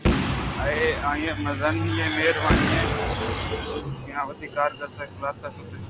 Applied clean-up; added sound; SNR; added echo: none; Boom; 1 dB; none.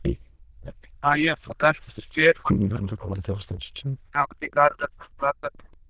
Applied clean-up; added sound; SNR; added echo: neural diffusion model UNIVERSE++.